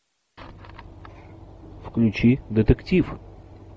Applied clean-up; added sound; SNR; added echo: none; none; none; none.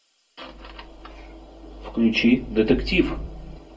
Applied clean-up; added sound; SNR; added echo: none; none; none; reverberation time 0.2 s.